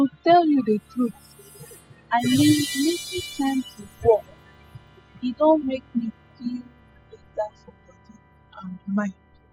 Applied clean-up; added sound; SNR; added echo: classical method spectral subtraction.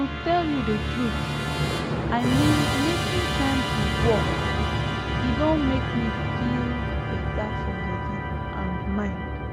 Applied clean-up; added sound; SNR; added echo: none; Musical instrument; -3 dB; none.